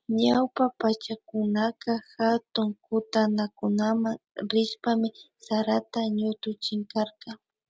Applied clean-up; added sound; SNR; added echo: none; none; none; none.